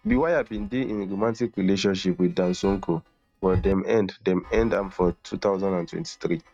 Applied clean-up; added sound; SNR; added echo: neural mask model RNNoise.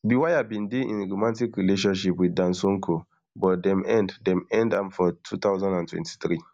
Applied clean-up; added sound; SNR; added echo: none; none; none; none.